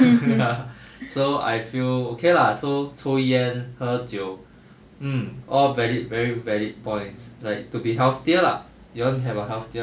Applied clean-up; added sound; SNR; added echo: none; none; none; none.